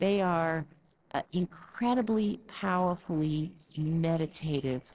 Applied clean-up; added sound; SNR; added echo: neural separator model SepFormer DNS4.